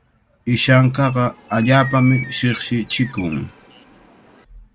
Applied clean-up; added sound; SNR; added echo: none; Bird; 16 dB; none.